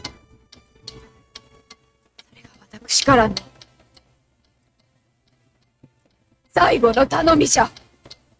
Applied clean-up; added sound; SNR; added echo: neural mask model RNNoise.